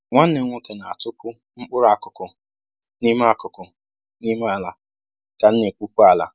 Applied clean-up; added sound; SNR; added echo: none; none; none; none.